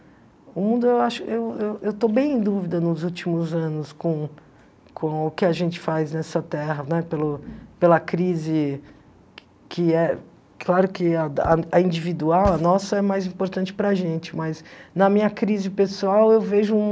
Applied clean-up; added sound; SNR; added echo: none; none; none; none.